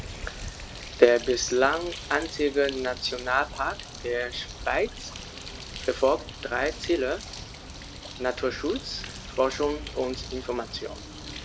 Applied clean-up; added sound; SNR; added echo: none; Bird; 11 dB; none.